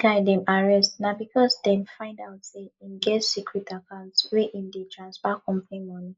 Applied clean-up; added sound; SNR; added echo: neural mask model Resemble Enhance denoiser.